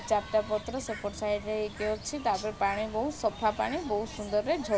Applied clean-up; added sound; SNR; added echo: none; Bird; 14 dB; none.